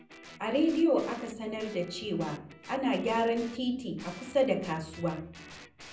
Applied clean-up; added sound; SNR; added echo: none; Guitar; 19 dB; reverberation time 0.6 s.